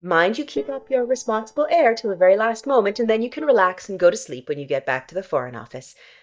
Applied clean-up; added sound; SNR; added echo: neural mask model DeepFilterNet 3.